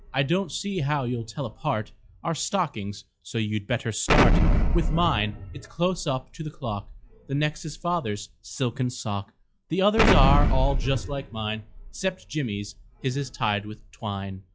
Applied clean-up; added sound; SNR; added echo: classical method log-MMSE.